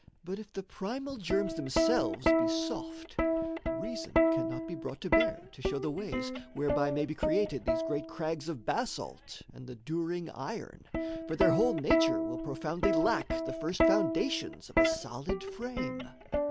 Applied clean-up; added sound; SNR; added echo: none; Plucked string instrument; -3 dB; none.